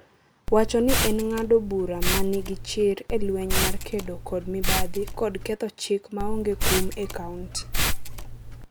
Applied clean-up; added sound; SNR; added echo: none; Liquid; -1 dB; none.